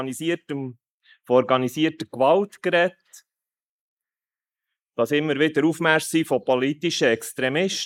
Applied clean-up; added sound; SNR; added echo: neural mask model Resemble Enhance denoiser.